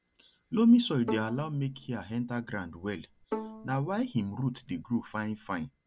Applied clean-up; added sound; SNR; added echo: none; Bowed string instrument; 13 dB; none.